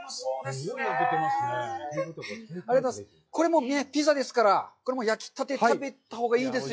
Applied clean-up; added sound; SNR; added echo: classical method log-MMSE.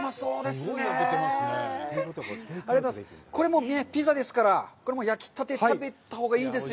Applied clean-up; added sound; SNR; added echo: none; Gasp; 15 dB; none.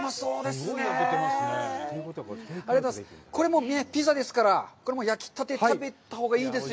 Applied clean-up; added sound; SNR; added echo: none; none; none; none.